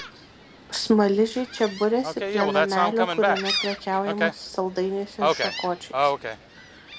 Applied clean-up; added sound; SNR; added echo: none; Gull, seagull; 2 dB; none.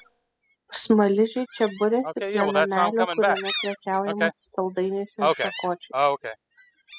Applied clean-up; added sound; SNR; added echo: classical method spectral subtraction.